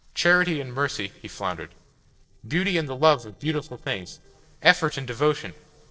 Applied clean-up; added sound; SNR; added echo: neural separator model SepFormer DNS4.